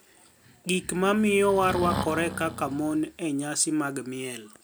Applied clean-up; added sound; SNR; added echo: none; Breathing; 9 dB; none.